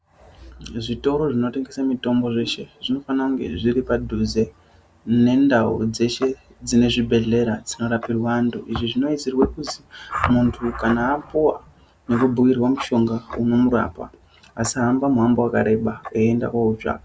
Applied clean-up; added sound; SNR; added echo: none; none; none; none.